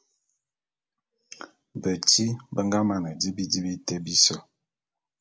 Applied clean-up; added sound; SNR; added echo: none; none; none; none.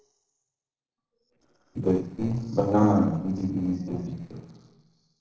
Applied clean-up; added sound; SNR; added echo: neural separator model SepFormer DNS4.